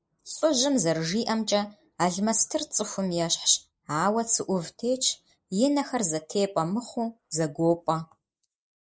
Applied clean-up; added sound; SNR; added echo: neural mask model Resemble Enhance denoiser.